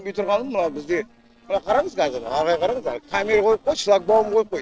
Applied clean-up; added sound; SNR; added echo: neural separator model SepFormer DNS4.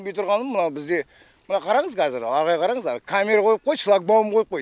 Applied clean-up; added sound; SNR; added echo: none; none; none; none.